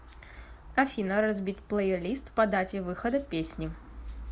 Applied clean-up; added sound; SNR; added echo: none; none; none; none.